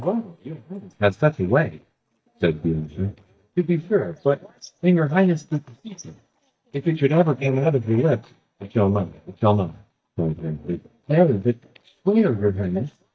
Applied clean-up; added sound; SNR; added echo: neural mask model DeepFilterNet 3.